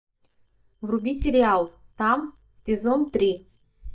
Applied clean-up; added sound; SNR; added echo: neural mask model DeepFilterNet 3.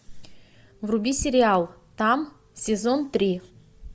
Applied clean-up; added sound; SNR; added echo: none; none; none; none.